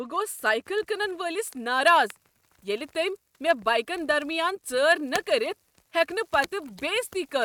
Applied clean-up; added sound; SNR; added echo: neural mask model RNNoise.